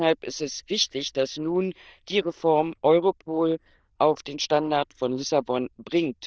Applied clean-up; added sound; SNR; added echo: neural diffusion model UNIVERSE++.